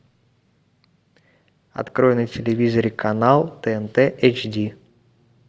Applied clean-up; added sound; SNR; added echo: none; none; none; none.